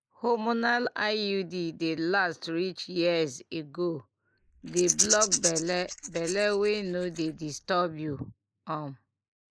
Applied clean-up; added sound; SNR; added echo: neural mask model Resemble Enhance denoiser.